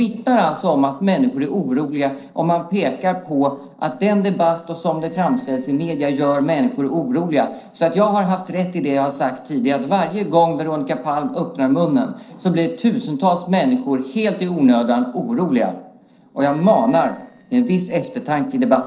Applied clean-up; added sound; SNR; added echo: neural separator model SepFormer DNS4.